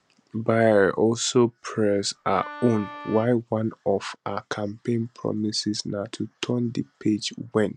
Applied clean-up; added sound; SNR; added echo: none; Wind instrument, woodwind instrument; 14 dB; none.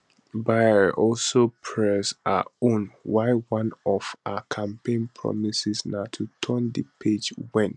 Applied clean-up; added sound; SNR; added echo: none; none; none; none.